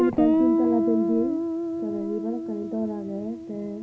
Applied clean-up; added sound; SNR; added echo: none; Guitar; -3 dB; reverberation time 0.4 s.